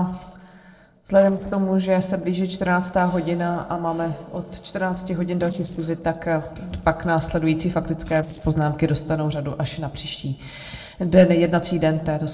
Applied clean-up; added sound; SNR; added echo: neural separator model SepFormer DNS4.